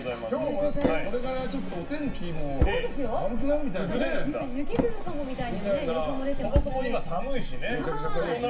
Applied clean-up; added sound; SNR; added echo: none; Drawer open or close; -1 dB; reverberation time 0.2 s.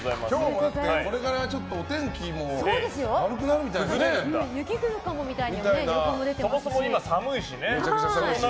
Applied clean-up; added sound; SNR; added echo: none; none; none; none.